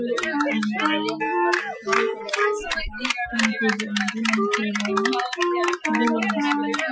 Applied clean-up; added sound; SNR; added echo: classical method Wiener filter.